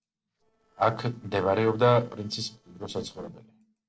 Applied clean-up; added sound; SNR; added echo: neural separator model SepFormer DNS4.